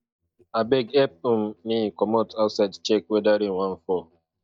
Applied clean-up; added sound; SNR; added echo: neural mask model DeepFilterNet 3.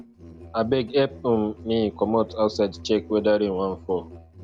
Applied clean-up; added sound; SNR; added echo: none; Musical instrument; 19 dB; none.